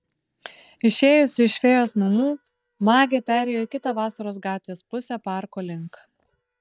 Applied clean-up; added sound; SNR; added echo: neural mask model DeepFilterNet 3.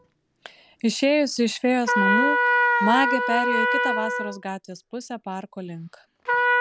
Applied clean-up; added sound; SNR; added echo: none; Trumpet; -1 dB; none.